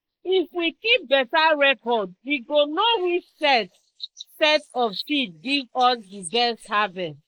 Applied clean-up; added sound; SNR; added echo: neural mask model Resemble Enhance denoiser.